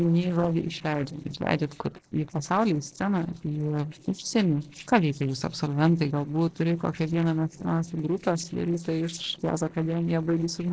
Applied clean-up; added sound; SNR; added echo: neural separator model SepFormer DNS4.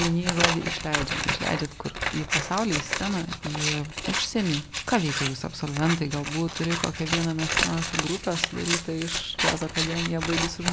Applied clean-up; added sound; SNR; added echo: none; Scissors; 1 dB; none.